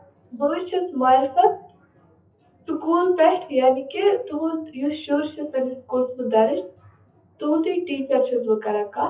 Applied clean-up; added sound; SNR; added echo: classical method WPE with log-MMSE.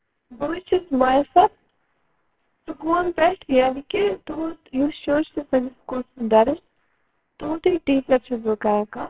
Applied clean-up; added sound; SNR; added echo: neural separator model SepFormer WHAMR!.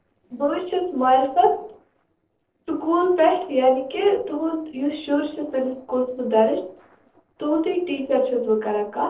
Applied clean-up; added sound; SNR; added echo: neural separator model SepFormer DNS4.